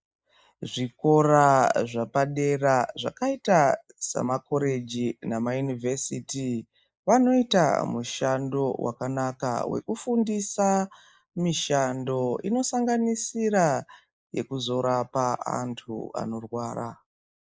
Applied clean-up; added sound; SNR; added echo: neural mask model Resemble Enhance denoiser.